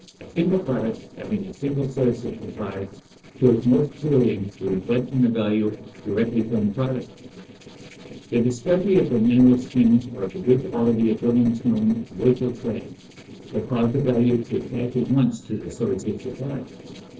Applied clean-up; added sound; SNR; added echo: neural separator model SepFormer DNS4.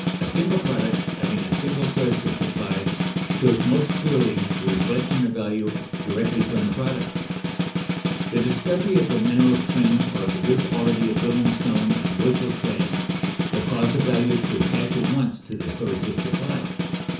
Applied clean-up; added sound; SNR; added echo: none; Snare drum; 1 dB; reverberation time 0.6 s.